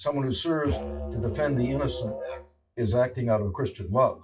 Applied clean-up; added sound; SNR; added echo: classical method WPE with log-MMSE.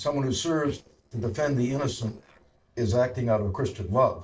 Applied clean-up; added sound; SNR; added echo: neural separator model SepFormer DNS4.